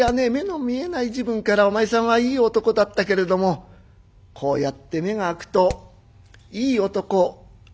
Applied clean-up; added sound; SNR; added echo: none; Hammer; 12 dB; none.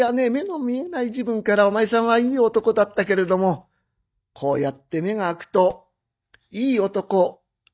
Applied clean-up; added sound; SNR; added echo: neural mask model DeepFilterNet 3.